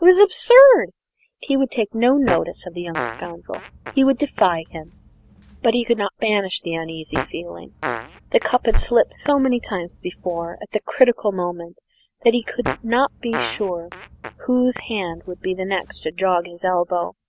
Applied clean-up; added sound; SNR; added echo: none; Fart; 13 dB; none.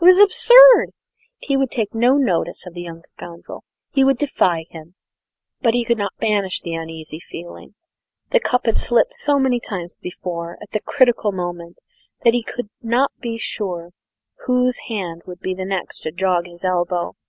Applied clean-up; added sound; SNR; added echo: none; none; none; none.